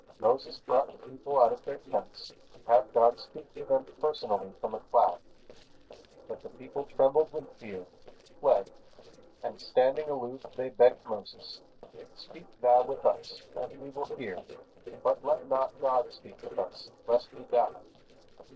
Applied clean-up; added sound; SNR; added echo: neural separator model SepFormer DNS4.